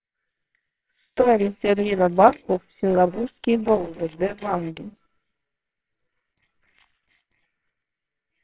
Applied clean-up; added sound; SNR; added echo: neural separator model SepFormer WHAMR!.